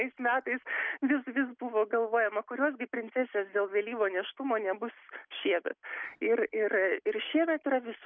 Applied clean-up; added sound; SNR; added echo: none; none; none; none.